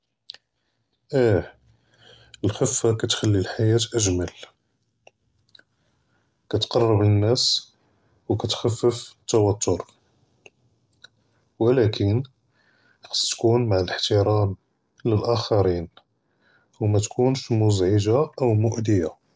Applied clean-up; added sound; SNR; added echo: none; none; none; none.